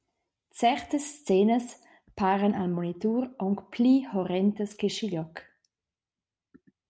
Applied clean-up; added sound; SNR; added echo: none; none; none; none.